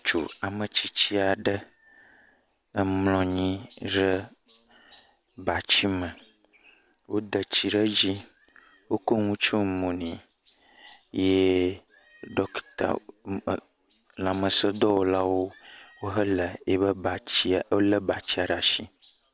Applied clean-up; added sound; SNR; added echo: none; none; none; none.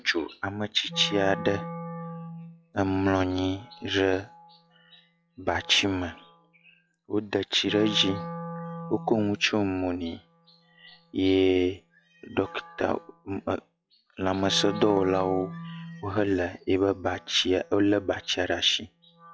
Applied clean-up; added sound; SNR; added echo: classical method log-MMSE.